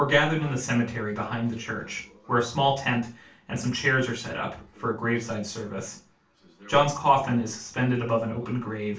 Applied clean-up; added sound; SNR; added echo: none; none; none; reverberation time 0.3 s.